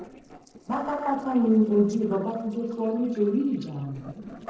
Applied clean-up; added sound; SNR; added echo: neural separator model SepFormer DNS4.